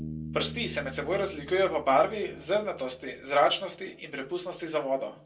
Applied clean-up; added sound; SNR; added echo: none; Bass guitar; 15 dB; reverberation time 0.2 s.